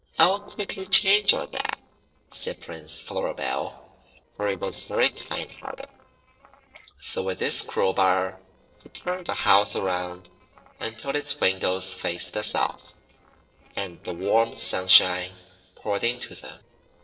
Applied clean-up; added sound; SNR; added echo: neural separator model SepFormer DNS4.